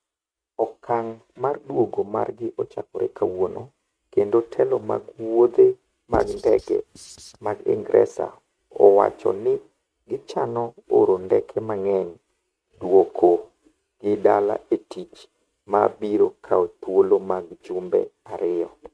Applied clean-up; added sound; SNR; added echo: neural mask model RNNoise.